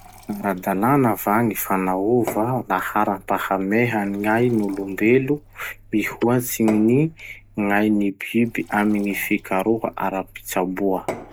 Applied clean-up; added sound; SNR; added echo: none; Fill (with liquid) / Glass / Water; 18 dB; none.